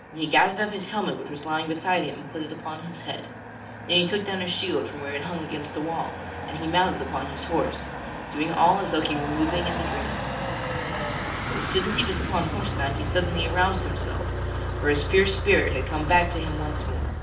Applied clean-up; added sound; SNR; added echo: none; Motor vehicle (road); 3 dB; reverberation time 0.4 s.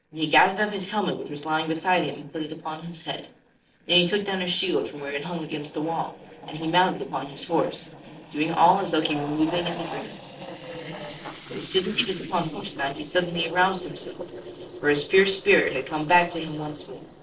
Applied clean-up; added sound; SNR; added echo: neural separator model SepFormer DNS4.